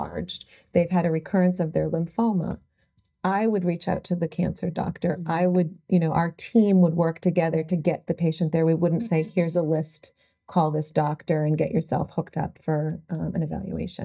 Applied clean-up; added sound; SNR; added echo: neural mask model DeepFilterNet 3.